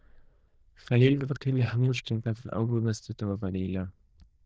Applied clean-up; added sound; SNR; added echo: neural diffusion model UNIVERSE++.